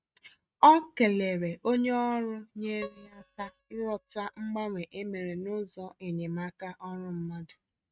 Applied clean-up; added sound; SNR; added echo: neural mask model RNNoise.